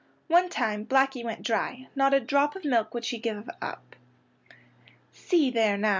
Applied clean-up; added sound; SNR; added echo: none; none; none; none.